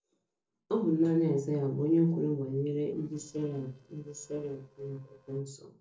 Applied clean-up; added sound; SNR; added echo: neural separator model SepFormer DNS4.